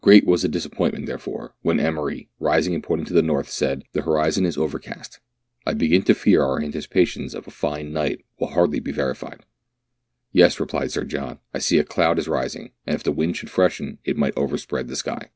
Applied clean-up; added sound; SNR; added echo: none; none; none; none.